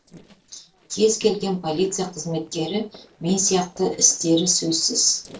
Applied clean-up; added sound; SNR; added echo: neural separator model SepFormer DNS4.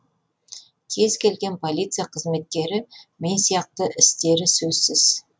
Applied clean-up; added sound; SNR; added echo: none; none; none; none.